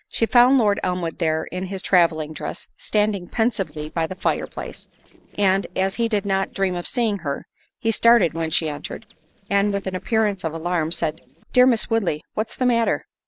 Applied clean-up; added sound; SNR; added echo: neural separator model SepFormer DNS4.